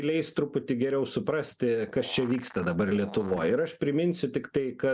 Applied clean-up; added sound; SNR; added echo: none; Animal; 18 dB; none.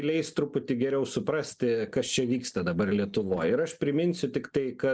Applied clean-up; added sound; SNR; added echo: neural separator model SepFormer DNS4.